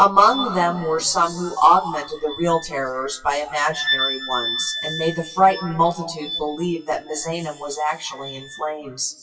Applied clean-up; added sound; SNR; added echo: classical method WPE with log-MMSE.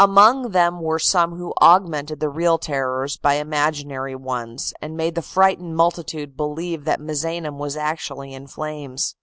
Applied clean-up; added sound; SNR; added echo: none; none; none; none.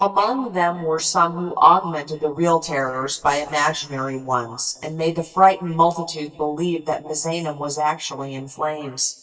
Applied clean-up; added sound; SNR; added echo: neural mask model DeepFilterNet 3.